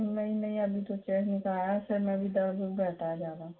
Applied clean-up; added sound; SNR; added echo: none; none; none; reverberation time 0.3 s.